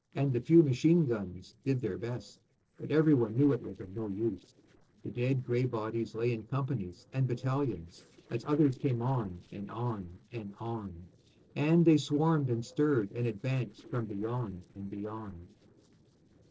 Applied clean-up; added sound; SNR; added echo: neural separator model SepFormer DNS4.